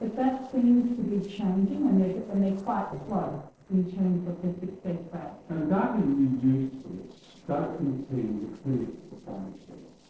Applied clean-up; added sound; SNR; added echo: neural separator model SepFormer DNS4.